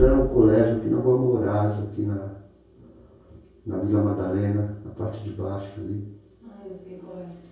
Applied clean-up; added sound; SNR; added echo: none; Bass drum; 11 dB; reverberation time 0.6 s.